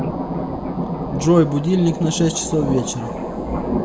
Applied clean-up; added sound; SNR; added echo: none; Thunder; 4 dB; reverberation time 0.7 s.